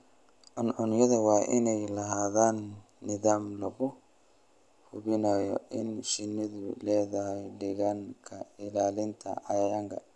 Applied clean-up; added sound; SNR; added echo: none; none; none; none.